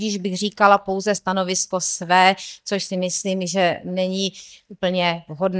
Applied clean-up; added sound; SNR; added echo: neural mask model DeepFilterNet 3.